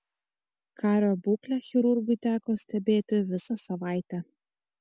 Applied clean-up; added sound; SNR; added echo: none; none; none; none.